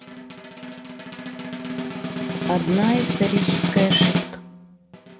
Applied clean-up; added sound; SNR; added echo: none; Snare drum; 0 dB; none.